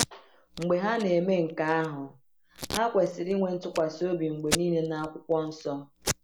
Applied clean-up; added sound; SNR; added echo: none; Packing tape, duct tape; 10 dB; none.